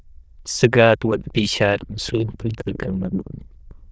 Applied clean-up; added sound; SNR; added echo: neural diffusion model UNIVERSE++.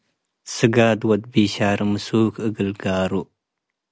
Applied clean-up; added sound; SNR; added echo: none; none; none; none.